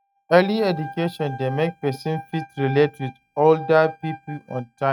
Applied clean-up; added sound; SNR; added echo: neural mask model RNNoise.